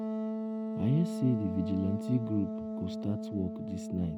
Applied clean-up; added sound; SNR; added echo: none; Wind instrument, woodwind instrument; 3 dB; none.